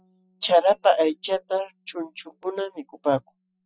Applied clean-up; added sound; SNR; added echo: classical method Wiener filter.